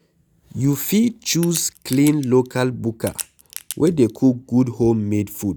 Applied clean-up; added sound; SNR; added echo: none; Crack; 15 dB; none.